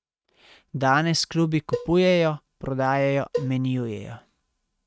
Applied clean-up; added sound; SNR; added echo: neural mask model RNNoise.